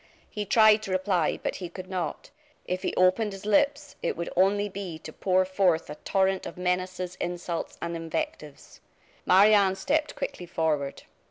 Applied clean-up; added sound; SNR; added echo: none; none; none; none.